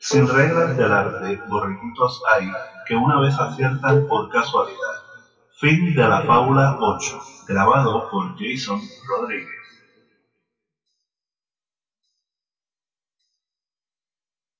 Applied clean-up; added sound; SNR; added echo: classical method WPE with log-MMSE.